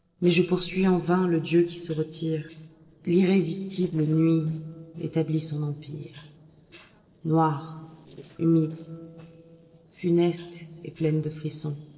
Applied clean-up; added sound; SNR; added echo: neural separator model SepFormer DNS4.